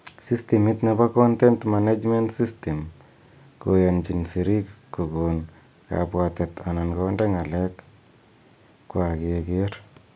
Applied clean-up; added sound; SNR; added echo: none; none; none; none.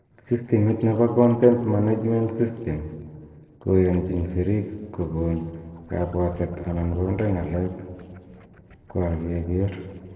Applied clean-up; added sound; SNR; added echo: neural separator model SepFormer DNS4.